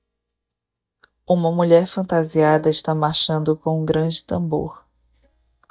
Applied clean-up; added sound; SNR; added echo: neural mask model DeepFilterNet 3.